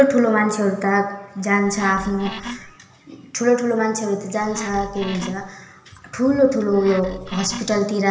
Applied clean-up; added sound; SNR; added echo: none; Wood; 13 dB; reverberation time 1.4 s.